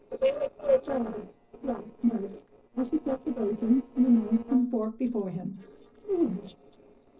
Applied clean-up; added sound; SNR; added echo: neural separator model SepFormer DNS4.